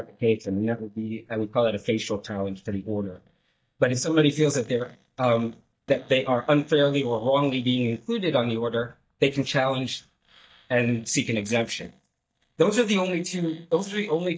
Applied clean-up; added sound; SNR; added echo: neural mask model DeepFilterNet 3.